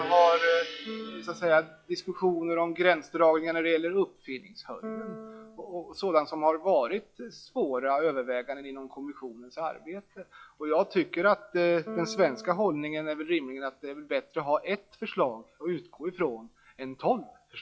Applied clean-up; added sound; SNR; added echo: classical method log-MMSE.